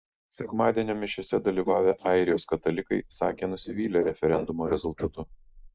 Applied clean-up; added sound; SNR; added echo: neural mask model Resemble Enhance denoiser.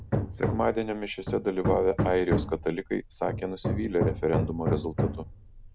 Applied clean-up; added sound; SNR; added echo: none; Hammer; 2 dB; none.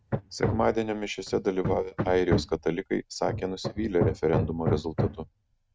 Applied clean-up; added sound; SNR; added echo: neural mask model RNNoise.